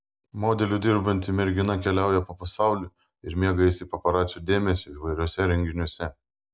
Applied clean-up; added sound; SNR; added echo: none; none; none; none.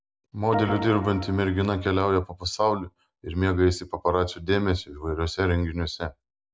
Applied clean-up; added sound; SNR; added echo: none; Organ; 6 dB; none.